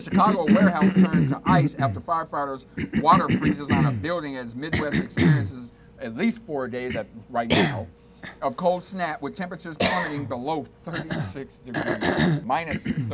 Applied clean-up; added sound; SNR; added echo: none; Cough; -3 dB; none.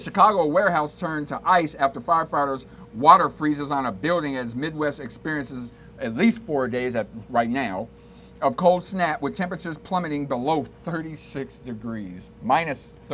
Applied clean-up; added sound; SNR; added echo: none; none; none; none.